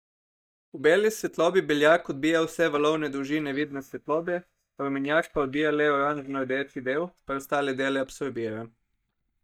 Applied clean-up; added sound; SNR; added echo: neural mask model DeepFilterNet 3.